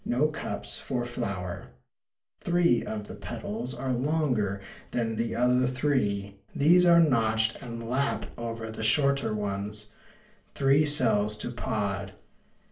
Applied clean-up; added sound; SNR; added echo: none; none; none; reverberation time 0.3 s.